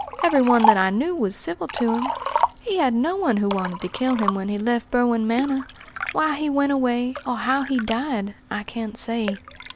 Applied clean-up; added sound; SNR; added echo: none; Liquid; 7 dB; none.